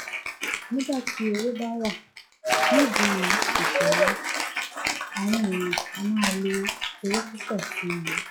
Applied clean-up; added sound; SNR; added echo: classical method log-MMSE.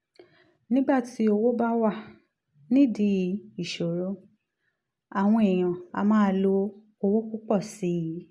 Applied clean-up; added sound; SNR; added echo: none; none; none; none.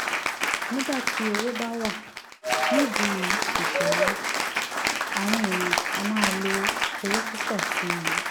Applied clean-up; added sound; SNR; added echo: none; Applause / Cheering; -5 dB; none.